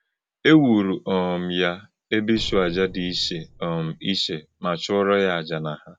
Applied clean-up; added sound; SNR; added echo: none; Drum; 19 dB; none.